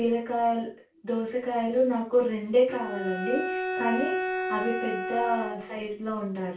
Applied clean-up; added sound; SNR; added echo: none; Bowed string instrument; 4 dB; reverberation time 0.3 s.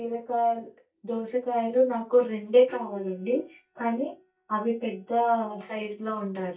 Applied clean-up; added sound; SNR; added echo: neural mask model DeepFilterNet 3.